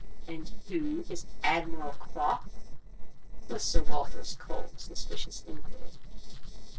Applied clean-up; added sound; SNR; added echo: neural separator model SepFormer DNS4.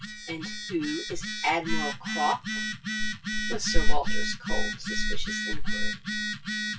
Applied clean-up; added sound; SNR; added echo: classical method WPE with log-MMSE.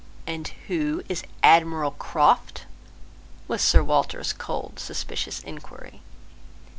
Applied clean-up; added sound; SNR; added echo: none; none; none; none.